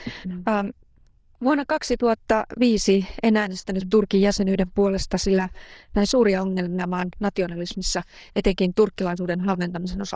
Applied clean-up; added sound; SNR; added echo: neural diffusion model UNIVERSE++.